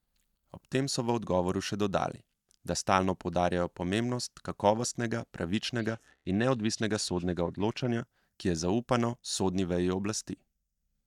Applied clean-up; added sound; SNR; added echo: neural mask model DeepFilterNet 3.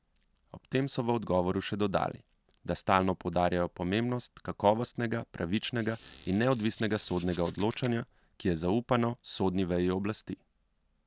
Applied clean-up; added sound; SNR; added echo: none; Squeak; 13 dB; none.